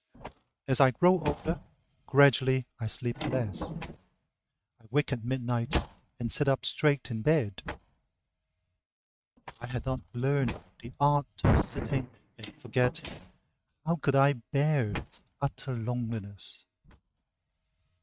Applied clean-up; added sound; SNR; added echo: neural mask model RNNoise.